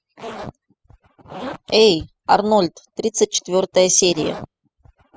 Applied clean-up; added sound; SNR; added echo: classical method spectral subtraction.